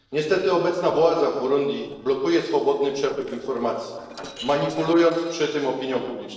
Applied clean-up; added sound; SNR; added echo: neural separator model SepFormer DNS4.